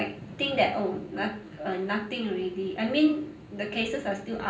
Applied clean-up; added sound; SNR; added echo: none; Thunder / Rain; 18 dB; reverberation time 0.5 s.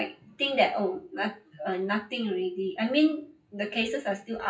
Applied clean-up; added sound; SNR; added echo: classical method WPE with log-MMSE.